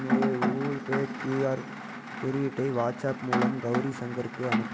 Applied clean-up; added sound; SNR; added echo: none; Rain; 1 dB; none.